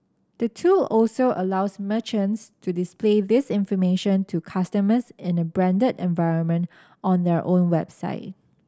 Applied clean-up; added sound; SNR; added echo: none; none; none; none.